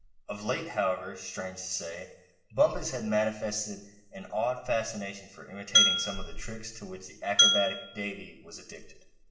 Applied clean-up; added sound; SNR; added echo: none; Glass; -4 dB; reverberation time 0.8 s.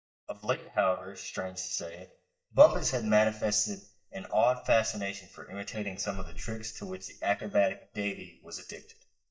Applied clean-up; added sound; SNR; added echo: neural mask model DeepFilterNet 3.